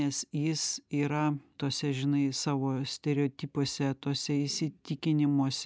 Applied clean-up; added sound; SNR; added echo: none; none; none; none.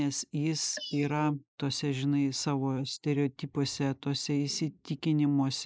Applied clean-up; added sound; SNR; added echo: neural mask model Resemble Enhance denoiser.